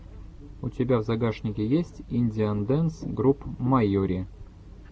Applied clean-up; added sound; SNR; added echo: none; none; none; none.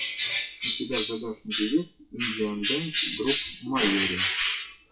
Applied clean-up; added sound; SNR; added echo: classical method WPE with log-MMSE.